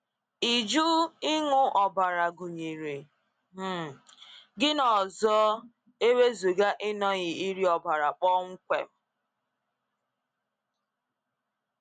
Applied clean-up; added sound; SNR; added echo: none; none; none; none.